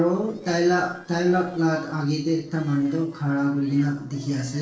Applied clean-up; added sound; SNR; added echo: neural separator model SepFormer DNS4.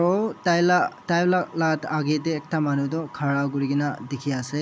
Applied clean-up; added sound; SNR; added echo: none; none; none; none.